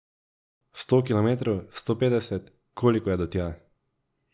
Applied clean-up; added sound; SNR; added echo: none; none; none; none.